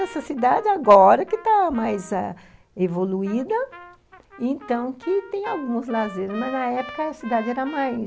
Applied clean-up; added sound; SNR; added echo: none; Trumpet; 19 dB; none.